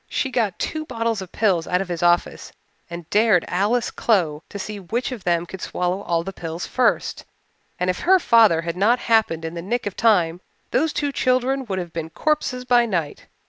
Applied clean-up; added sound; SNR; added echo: none; none; none; none.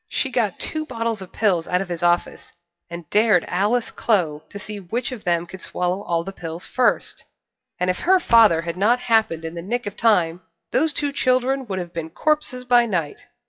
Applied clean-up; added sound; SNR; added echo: classical method WPE with log-MMSE.